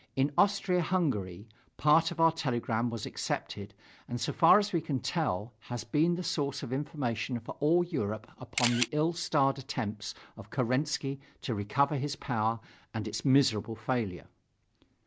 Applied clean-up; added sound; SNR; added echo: none; Camera; 0 dB; none.